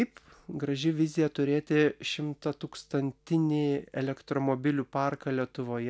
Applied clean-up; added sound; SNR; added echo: none; none; none; none.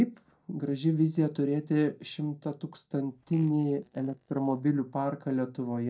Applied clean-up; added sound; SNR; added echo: neural mask model DeepFilterNet 3.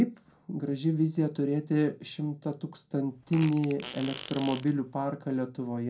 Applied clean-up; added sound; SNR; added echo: none; Fart; 14 dB; reverberation time 0.2 s.